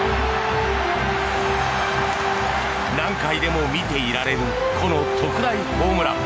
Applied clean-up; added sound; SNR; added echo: none; none; none; none.